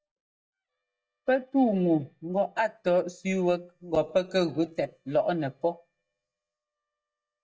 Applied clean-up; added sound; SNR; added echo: neural mask model DeepFilterNet 3.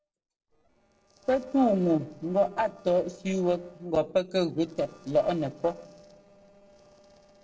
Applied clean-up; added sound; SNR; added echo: neural separator model SepFormer DNS4.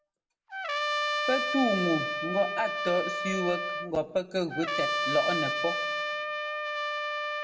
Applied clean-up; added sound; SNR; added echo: none; Trumpet; 0 dB; reverberation time 0.7 s.